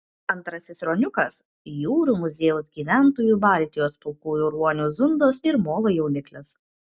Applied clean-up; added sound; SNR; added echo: none; none; none; none.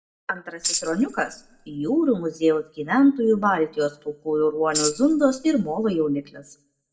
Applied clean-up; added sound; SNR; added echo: none; Tambourine; 10 dB; reverberation time 0.4 s.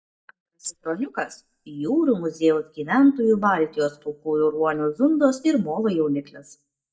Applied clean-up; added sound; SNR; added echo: neural mask model DeepFilterNet 3.